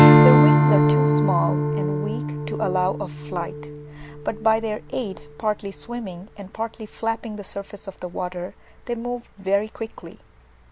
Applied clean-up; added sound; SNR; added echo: none; Strum; -5 dB; none.